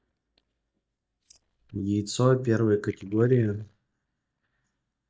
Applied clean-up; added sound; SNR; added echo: neural mask model DeepFilterNet 3.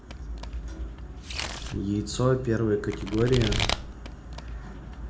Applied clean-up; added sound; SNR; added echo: none; Domestic sounds, home sounds; 7 dB; reverberation time 0.3 s.